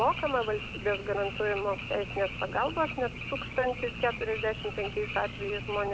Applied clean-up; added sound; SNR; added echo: none; Frog; 7 dB; none.